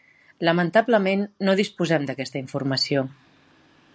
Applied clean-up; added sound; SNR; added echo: none; none; none; none.